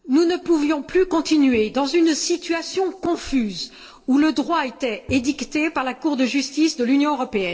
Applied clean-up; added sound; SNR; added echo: neural separator model SepFormer DNS4.